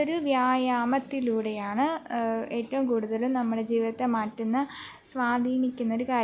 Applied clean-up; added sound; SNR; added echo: none; none; none; none.